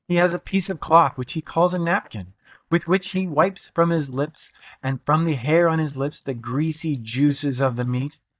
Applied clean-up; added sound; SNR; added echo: neural mask model DeepFilterNet 3.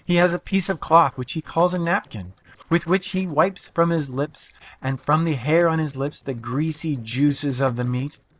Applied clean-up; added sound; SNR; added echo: neural separator model SepFormer DNS4.